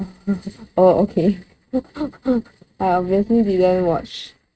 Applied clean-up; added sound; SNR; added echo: neural mask model RNNoise.